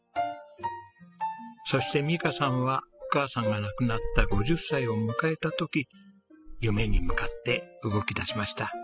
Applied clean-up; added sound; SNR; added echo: classical method spectral subtraction.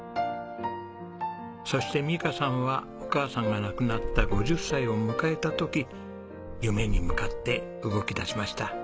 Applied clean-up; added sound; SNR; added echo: none; Bird; 0 dB; none.